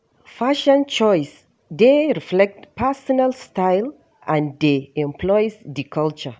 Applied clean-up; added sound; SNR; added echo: none; none; none; none.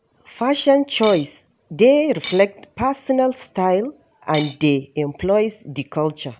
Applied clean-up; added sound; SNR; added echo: none; Cutlery, silverware / Dishes, pots, and pans; 13 dB; none.